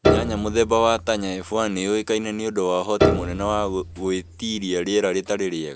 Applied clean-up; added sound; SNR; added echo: none; Piano; 3 dB; none.